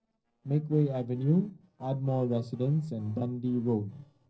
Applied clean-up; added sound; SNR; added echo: neural separator model SepFormer DNS4.